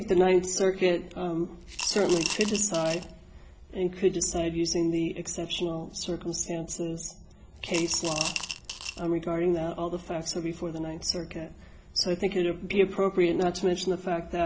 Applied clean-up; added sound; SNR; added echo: none; Coin (dropping) / Glass; 8 dB; none.